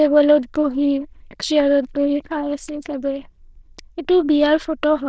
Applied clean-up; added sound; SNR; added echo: neural diffusion model UNIVERSE++.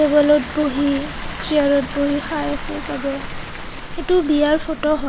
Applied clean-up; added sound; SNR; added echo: none; Water; 9 dB; none.